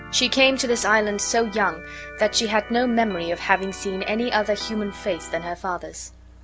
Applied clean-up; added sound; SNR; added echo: none; Organ; 16 dB; none.